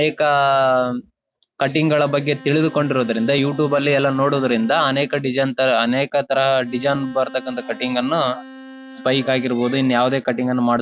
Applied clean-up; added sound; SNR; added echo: none; Bowed string instrument; 19 dB; none.